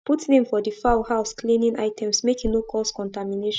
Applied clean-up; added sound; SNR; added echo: none; Thump, thud; 15 dB; none.